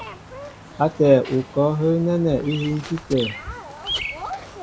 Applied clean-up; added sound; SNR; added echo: none; Bird vocalization, bird call, bird song; 12 dB; none.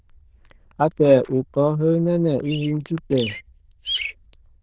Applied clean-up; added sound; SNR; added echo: neural diffusion model UNIVERSE++.